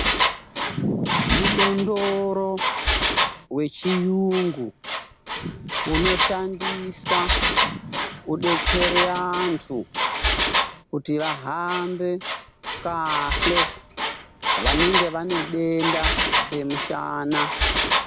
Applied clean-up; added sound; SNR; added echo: none; Engine; -2 dB; none.